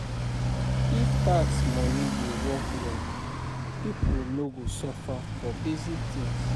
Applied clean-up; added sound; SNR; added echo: none; Motorcycle; -4 dB; none.